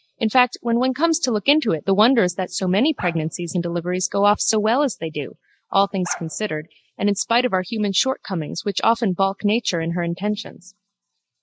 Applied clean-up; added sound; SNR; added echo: classical method log-MMSE.